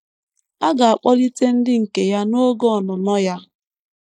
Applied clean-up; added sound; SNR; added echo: neural mask model Resemble Enhance denoiser.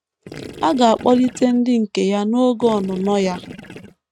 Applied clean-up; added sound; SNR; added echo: neural mask model RNNoise.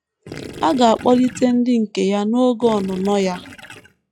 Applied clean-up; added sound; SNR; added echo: classical method log-MMSE.